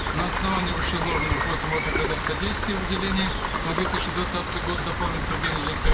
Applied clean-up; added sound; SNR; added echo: none; Rain; -3 dB; reverberation time 0.1 s.